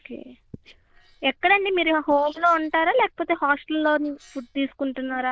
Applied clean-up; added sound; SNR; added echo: neural diffusion model UNIVERSE++.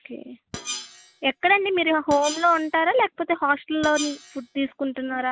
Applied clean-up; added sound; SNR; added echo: none; Screech; 15 dB; none.